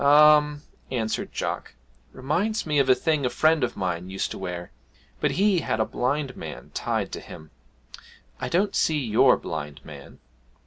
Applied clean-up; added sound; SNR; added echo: none; none; none; none.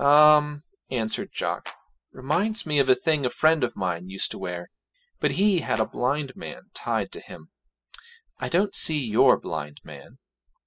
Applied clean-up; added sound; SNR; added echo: classical method spectral subtraction.